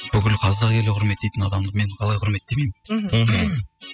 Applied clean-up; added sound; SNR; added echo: classical method spectral subtraction.